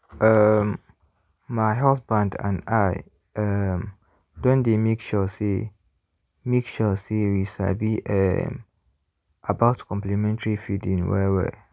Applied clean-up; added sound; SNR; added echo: none; none; none; none.